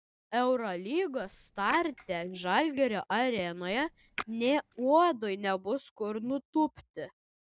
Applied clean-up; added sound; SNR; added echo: neural mask model DeepFilterNet 3.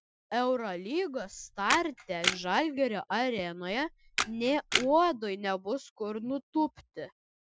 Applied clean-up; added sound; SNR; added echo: classical method Wiener filter.